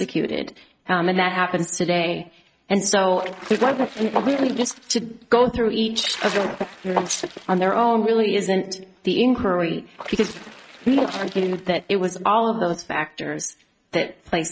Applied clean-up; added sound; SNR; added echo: neural mask model RNNoise.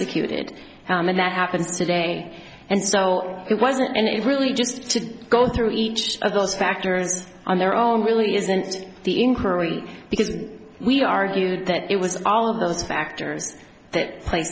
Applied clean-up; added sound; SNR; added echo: none; none; none; none.